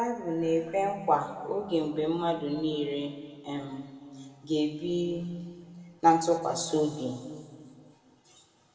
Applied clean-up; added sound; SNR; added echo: none; none; none; reverberation time 1.8 s.